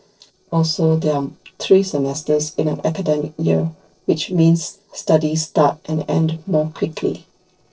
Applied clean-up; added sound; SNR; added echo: neural separator model SepFormer DNS4.